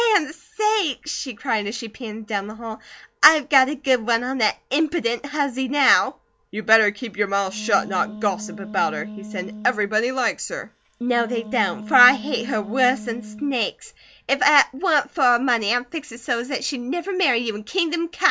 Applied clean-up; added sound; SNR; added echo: none; Wind instrument, woodwind instrument; 13 dB; none.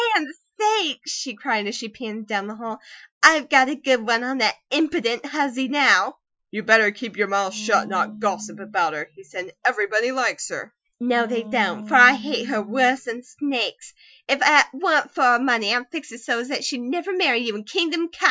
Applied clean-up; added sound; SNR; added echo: classical method Wiener filter.